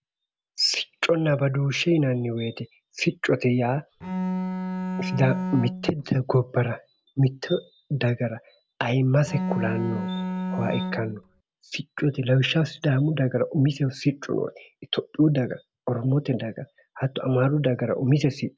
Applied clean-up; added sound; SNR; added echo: none; Bowed string instrument; 4 dB; none.